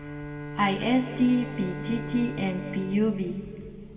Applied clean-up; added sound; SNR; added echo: none; Bowed string instrument; 10 dB; reverberation time 2.5 s.